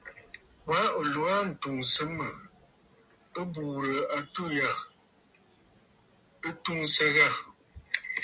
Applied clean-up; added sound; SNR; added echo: none; none; none; none.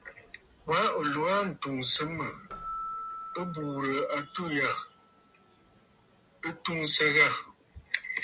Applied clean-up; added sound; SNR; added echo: none; Keyboard (musical); 16 dB; none.